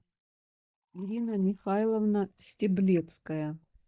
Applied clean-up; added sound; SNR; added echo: neural mask model DeepFilterNet 3.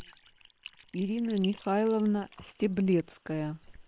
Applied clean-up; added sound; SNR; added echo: neural separator model SepFormer WHAM!.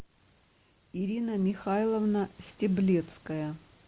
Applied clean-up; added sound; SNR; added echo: none; none; none; none.